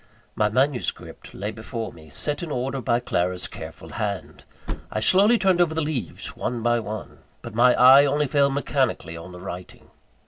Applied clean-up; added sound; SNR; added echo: none; Slam / Car; 10 dB; none.